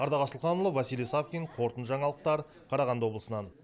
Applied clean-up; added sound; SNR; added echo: none; none; none; none.